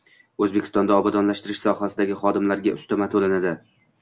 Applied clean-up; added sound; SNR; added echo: none; none; none; none.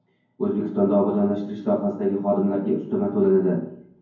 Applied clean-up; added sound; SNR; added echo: none; none; none; reverberation time 0.9 s.